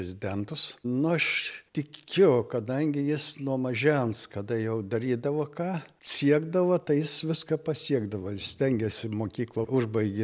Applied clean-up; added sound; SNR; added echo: none; none; none; none.